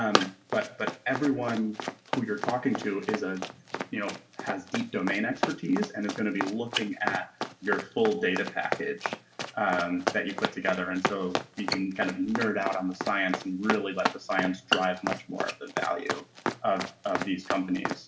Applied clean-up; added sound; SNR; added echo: none; Run; 4 dB; reverberation time 0.2 s.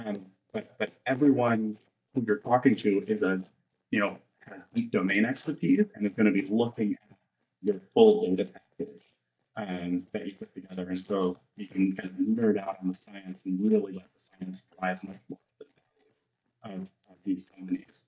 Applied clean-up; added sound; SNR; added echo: neural mask model DeepFilterNet 3.